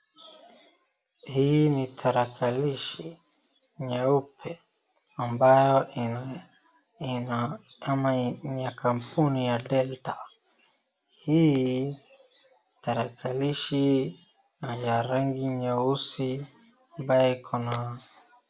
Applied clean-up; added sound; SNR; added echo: none; none; none; none.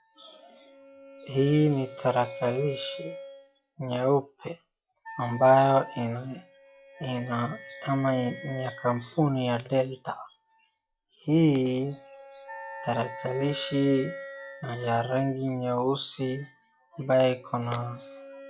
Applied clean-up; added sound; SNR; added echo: classical method log-MMSE.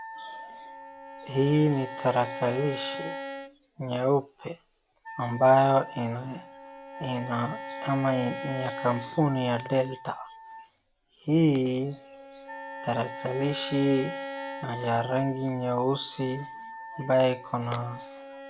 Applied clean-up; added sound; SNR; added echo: none; Wind instrument, woodwind instrument + Bowed string instrument; 12 dB; none.